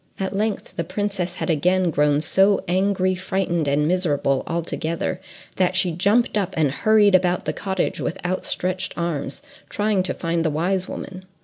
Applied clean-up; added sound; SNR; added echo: none; none; none; none.